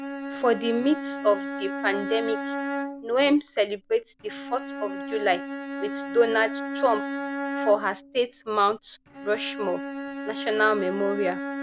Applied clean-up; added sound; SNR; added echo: none; Bowed string instrument; 7 dB; none.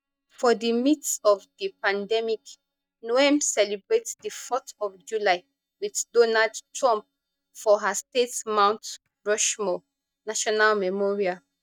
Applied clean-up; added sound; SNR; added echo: neural mask model DeepFilterNet 3.